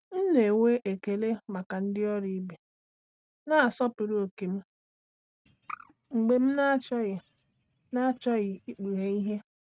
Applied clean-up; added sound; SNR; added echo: neural mask model RNNoise.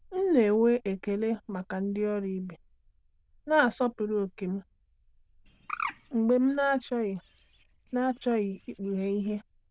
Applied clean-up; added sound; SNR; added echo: neural diffusion model UNIVERSE++.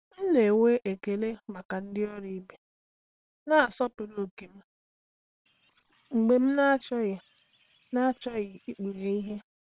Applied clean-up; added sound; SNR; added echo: neural separator model SepFormer WHAM!.